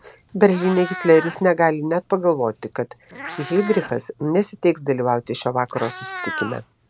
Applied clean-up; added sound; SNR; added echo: none; Meow; 14 dB; none.